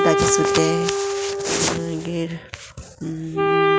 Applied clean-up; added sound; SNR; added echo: none; Wind instrument, woodwind instrument; -2 dB; none.